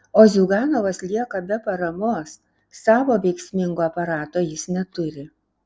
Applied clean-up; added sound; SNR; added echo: none; none; none; none.